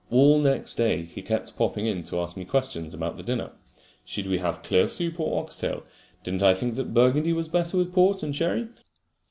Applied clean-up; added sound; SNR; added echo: none; none; none; none.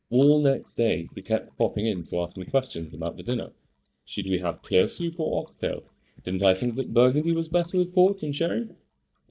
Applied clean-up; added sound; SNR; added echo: neural mask model DeepFilterNet 3.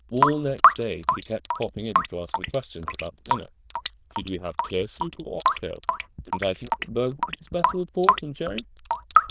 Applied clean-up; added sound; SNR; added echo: neural diffusion model UNIVERSE++.